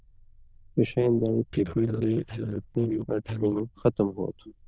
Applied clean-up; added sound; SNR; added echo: neural diffusion model UNIVERSE++.